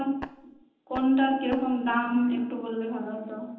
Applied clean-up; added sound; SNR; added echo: none; Tap; 15 dB; reverberation time 0.9 s.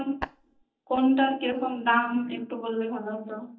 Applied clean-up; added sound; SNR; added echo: neural mask model DeepFilterNet 3.